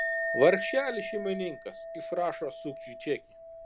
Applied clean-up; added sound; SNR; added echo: none; Chink, clink; 5 dB; none.